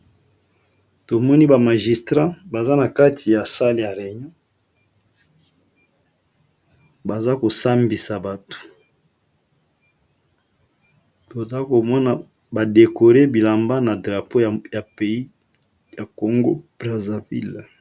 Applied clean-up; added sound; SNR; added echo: none; none; none; none.